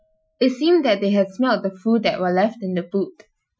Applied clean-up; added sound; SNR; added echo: classical method Wiener filter.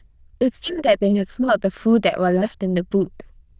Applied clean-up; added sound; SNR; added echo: neural diffusion model UNIVERSE++.